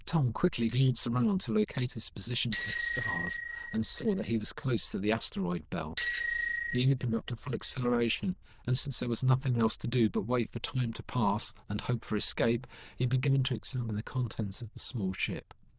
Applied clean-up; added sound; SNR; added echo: neural diffusion model UNIVERSE++.